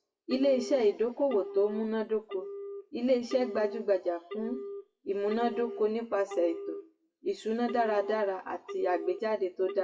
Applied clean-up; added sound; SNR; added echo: classical method WPE with log-MMSE.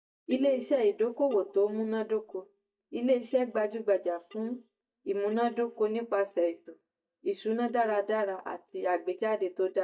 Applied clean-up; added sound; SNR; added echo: neural mask model DeepFilterNet 3.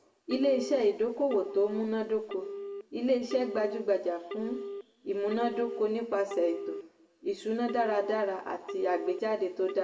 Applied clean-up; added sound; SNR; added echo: none; Telephone; 11 dB; reverberation time 0.6 s.